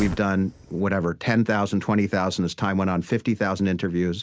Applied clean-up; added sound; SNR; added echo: none; Fire; 20 dB; none.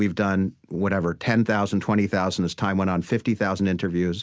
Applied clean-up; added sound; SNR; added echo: none; none; none; none.